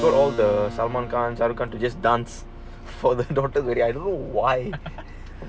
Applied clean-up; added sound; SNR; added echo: none; Keyboard (musical); 15 dB; none.